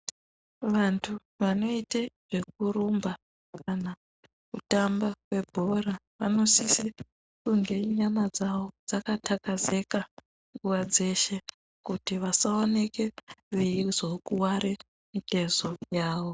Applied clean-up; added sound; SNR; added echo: none; none; none; none.